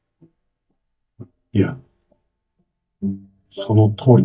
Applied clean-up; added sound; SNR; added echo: neural mask model DeepFilterNet 3.